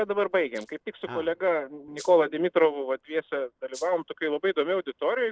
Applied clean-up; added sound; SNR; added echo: neural separator model SepFormer DNS4.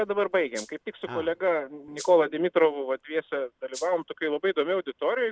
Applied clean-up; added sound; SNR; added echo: none; Rattle (instrument); 17 dB; none.